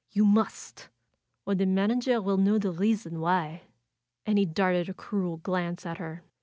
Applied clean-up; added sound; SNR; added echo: none; none; none; none.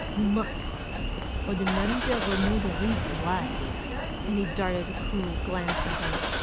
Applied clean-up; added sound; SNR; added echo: none; Engine starting / Car; -1 dB; none.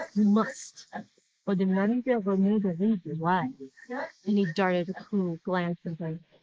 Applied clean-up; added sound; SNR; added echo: neural mask model Resemble Enhance denoiser.